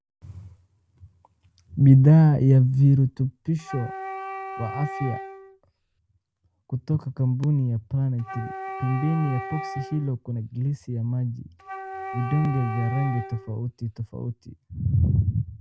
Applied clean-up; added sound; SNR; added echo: none; Wind instrument, woodwind instrument; 12 dB; none.